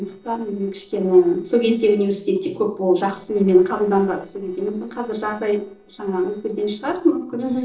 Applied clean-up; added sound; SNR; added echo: neural separator model SepFormer DNS4.